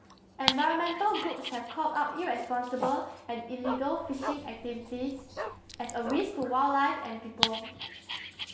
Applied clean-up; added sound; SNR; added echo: none; Bark + Dog; 6 dB; none.